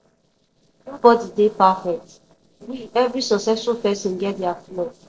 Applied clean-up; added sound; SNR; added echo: neural separator model SepFormer DNS4.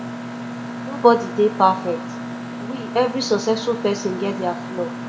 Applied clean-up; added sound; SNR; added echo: none; Mechanisms; 8 dB; reverberation time 1.2 s.